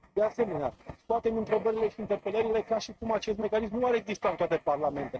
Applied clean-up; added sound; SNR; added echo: neural mask model RNNoise.